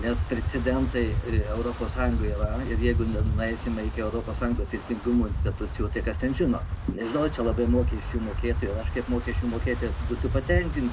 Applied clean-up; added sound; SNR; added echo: none; Wind; 0 dB; none.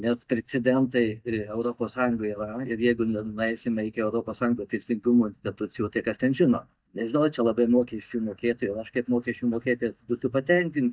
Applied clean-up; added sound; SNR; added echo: neural mask model DeepFilterNet 3.